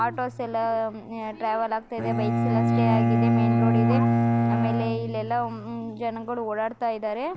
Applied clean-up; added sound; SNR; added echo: none; Bowed string instrument; -4 dB; none.